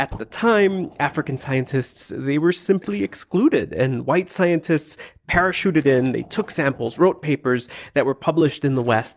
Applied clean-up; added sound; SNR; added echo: neural separator model SepFormer DNS4.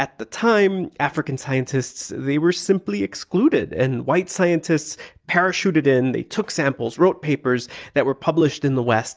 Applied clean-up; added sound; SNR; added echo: none; none; none; none.